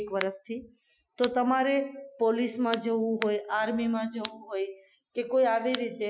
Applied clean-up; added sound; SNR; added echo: classical method Wiener filter.